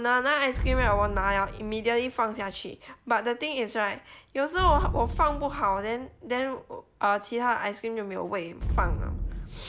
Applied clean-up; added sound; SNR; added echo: none; Explosion; 6 dB; none.